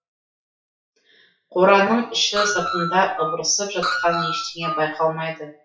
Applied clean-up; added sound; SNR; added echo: classical method WPE with log-MMSE.